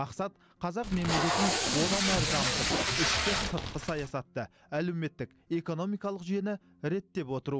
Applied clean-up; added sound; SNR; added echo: none; Packing tape, duct tape; -4 dB; none.